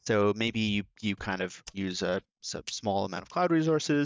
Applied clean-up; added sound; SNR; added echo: neural mask model DeepFilterNet 3.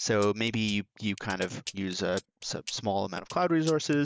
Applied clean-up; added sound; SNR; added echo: neural mask model Resemble Enhance denoiser.